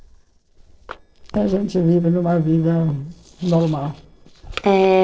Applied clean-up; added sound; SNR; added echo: neural separator model SepFormer DNS4.